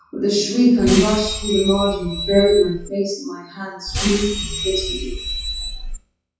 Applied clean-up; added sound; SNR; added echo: classical method WPE with log-MMSE.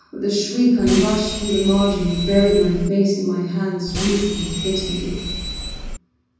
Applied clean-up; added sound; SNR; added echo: none; Bus; 6 dB; reverberation time 1.3 s.